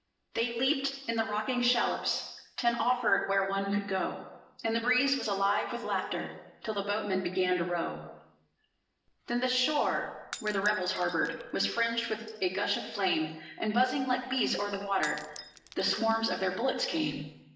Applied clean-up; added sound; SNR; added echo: none; Shatter / Crushing; 19 dB; reverberation time 0.9 s.